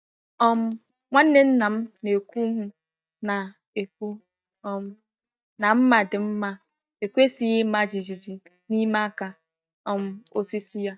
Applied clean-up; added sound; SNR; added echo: neural mask model DeepFilterNet 3.